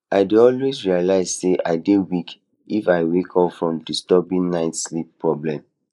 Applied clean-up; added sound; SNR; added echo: neural mask model Resemble Enhance denoiser.